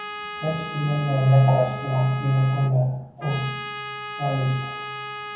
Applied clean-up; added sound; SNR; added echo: none; Trumpet; 11 dB; reverberation time 1.2 s.